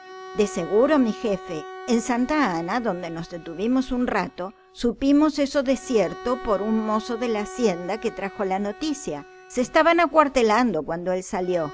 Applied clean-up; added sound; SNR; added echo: none; Bowed string instrument; 18 dB; none.